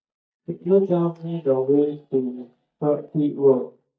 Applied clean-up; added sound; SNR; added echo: neural mask model DeepFilterNet 3.